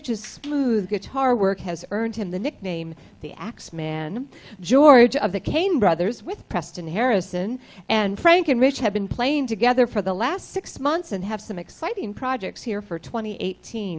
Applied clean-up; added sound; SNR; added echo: none; none; none; none.